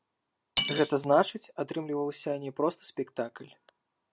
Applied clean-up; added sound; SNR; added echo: none; Cutlery, silverware / Dishes, pots, and pans; 5 dB; none.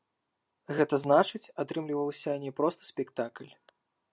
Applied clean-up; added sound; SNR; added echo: none; none; none; none.